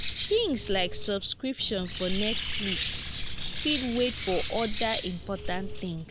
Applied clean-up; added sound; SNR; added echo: none; Bird; 2 dB; none.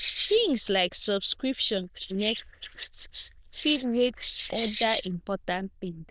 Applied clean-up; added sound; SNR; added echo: neural diffusion model UNIVERSE++.